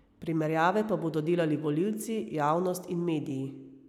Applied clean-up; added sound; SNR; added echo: none; none; none; none.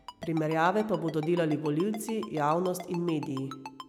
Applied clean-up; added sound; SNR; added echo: none; Ringtone; 16 dB; none.